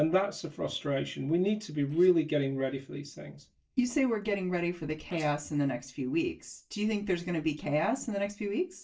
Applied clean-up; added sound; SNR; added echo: neural separator model SepFormer DNS4.